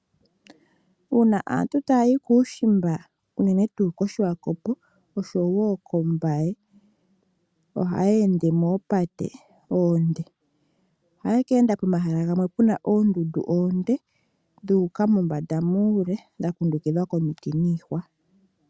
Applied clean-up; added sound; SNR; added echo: none; none; none; none.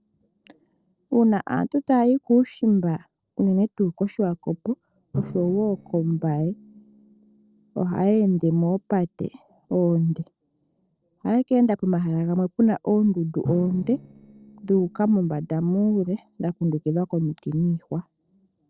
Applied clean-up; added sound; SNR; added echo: neural separator model SepFormer DNS4.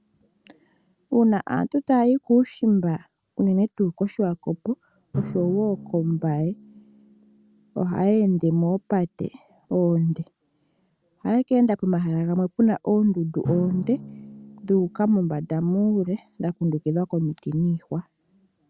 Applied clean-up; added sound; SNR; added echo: none; Drum; 18 dB; none.